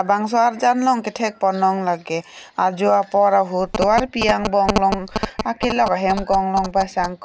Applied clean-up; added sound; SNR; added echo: none; Telephone; 7 dB; none.